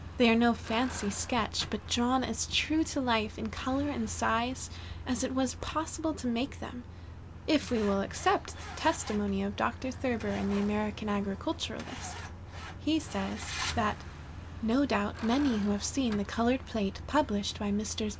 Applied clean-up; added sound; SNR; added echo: none; Truck; 11 dB; none.